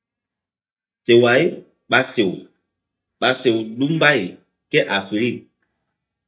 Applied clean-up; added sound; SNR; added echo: neural mask model DeepFilterNet 3.